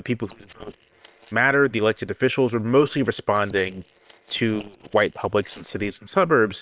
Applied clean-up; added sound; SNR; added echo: neural separator model SepFormer WHAM!.